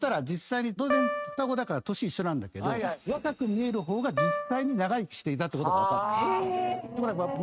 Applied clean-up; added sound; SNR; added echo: neural mask model RNNoise.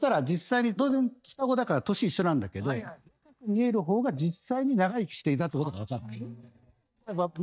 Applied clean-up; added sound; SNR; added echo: neural mask model DeepFilterNet 3.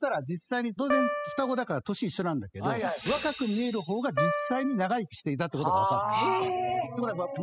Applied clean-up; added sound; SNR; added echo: classical method spectral subtraction.